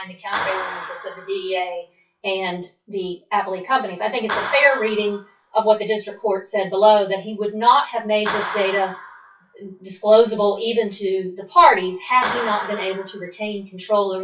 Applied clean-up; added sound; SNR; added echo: classical method WPE with log-MMSE.